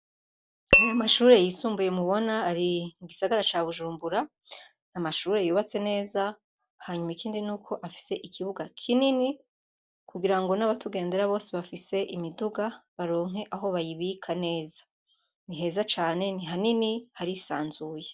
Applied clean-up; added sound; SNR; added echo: none; Tap / Glass; -2 dB; none.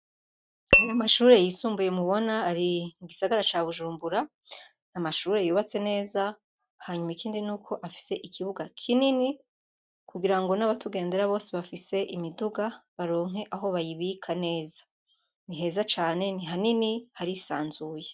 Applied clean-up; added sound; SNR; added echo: neural mask model RNNoise.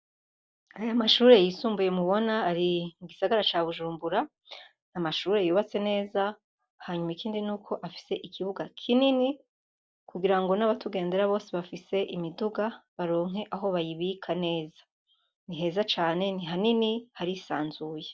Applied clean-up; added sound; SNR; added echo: none; none; none; none.